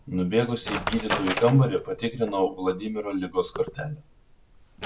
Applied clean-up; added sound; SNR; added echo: none; Wood; 9 dB; none.